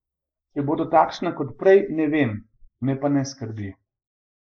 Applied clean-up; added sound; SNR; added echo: neural mask model Resemble Enhance denoiser.